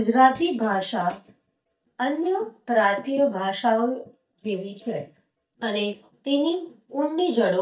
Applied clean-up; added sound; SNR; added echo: neural mask model DeepFilterNet 3.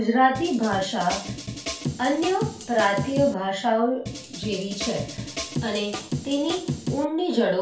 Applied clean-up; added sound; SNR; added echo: none; Drum kit; 7 dB; reverberation time 0.2 s.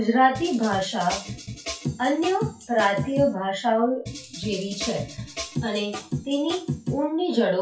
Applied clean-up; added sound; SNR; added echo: classical method WPE with log-MMSE.